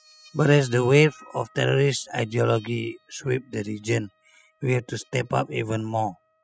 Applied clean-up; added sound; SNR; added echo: classical method spectral subtraction.